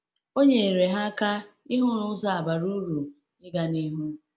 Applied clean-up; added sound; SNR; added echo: none; none; none; none.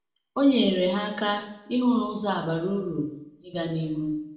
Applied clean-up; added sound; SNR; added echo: none; none; none; reverberation time 0.7 s.